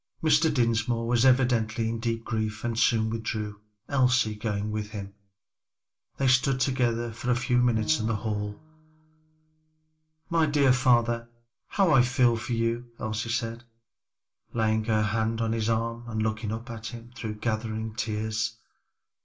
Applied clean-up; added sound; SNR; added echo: none; Bowed string instrument; 18 dB; reverberation time 0.2 s.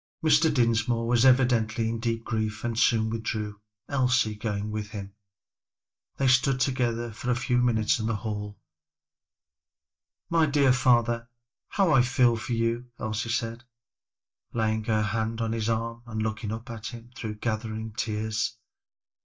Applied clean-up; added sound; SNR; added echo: neural mask model DeepFilterNet 3.